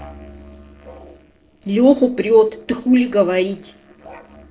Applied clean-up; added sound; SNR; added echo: neural separator model SepFormer DNS4.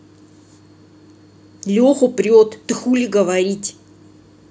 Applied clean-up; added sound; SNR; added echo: none; none; none; none.